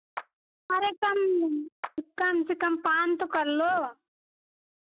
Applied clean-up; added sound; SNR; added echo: neural mask model RNNoise.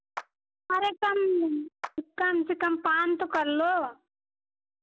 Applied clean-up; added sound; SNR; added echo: none; Clapping; 19 dB; none.